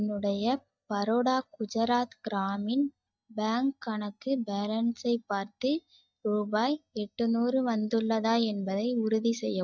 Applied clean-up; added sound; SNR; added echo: neural mask model DeepFilterNet 3.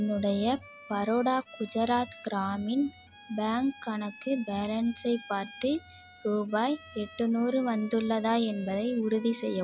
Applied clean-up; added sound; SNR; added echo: none; Bowed string instrument; 20 dB; none.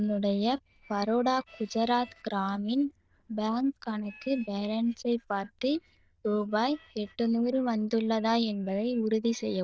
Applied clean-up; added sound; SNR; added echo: neural diffusion model UNIVERSE++.